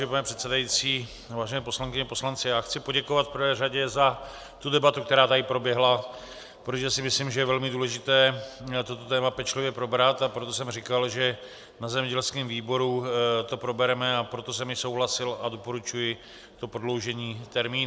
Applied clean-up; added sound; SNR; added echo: none; none; none; none.